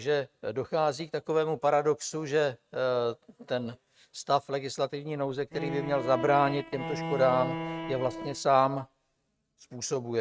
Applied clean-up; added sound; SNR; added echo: neural mask model RNNoise.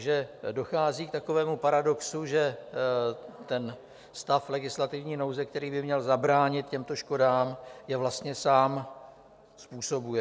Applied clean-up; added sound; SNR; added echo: none; none; none; none.